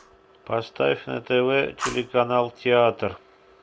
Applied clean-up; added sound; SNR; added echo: none; Fire; 17 dB; none.